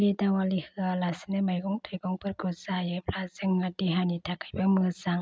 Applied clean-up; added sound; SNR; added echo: none; none; none; none.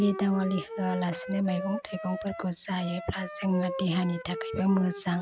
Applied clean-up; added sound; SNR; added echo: none; Wind instrument, woodwind instrument; 9 dB; none.